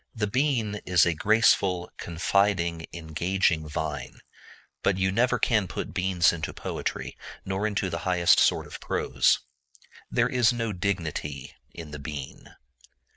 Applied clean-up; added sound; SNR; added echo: neural mask model Resemble Enhance denoiser.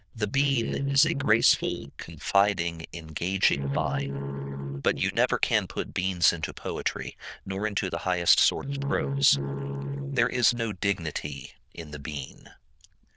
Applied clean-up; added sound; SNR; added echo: neural diffusion model UNIVERSE++.